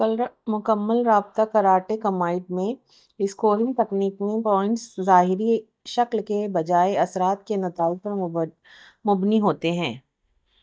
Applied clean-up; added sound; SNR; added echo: neural mask model DeepFilterNet 3.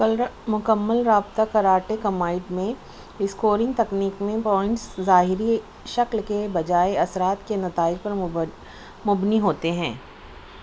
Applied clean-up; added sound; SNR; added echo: none; none; none; none.